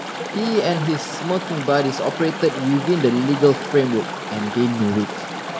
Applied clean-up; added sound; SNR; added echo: none; Chatter / Stream; 8 dB; none.